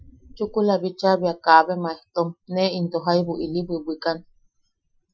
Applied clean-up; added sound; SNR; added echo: classical method Wiener filter.